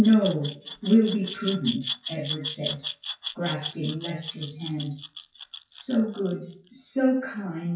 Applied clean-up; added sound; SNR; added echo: classical method WPE with log-MMSE.